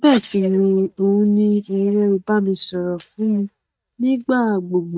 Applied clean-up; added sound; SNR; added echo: neural mask model DeepFilterNet 3.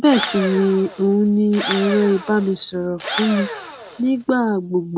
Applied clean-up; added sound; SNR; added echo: none; Engine / Drill; 10 dB; none.